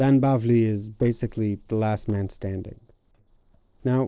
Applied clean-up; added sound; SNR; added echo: neural separator model SepFormer DNS4.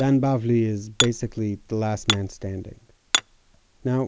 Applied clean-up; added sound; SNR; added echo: none; Hammer; 6 dB; none.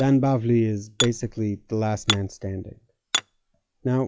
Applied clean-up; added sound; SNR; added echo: classical method log-MMSE.